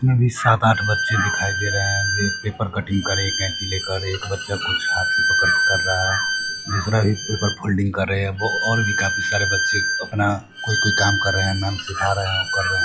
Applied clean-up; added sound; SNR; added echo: classical method log-MMSE.